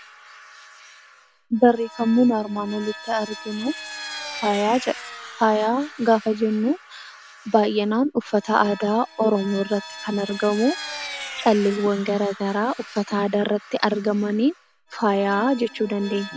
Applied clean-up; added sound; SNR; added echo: none; Vehicle; 16 dB; none.